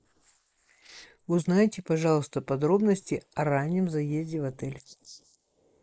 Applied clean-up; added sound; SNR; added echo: neural mask model Resemble Enhance denoiser.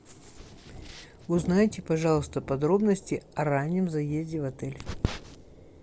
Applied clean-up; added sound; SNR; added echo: none; Thunder / Rain; 18 dB; none.